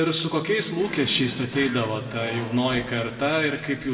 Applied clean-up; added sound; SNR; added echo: none; Drawer open or close; 14 dB; reverberation time 1.7 s.